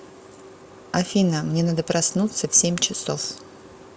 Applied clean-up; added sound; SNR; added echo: none; none; none; none.